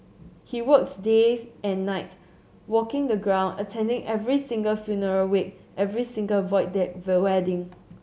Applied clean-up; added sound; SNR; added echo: none; none; none; none.